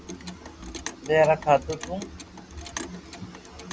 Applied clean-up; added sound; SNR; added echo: none; Clock; 14 dB; none.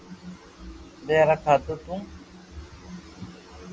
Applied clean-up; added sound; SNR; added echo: none; none; none; none.